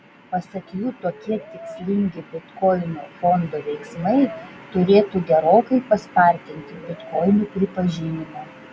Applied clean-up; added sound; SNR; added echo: none; Brass instrument; 19 dB; none.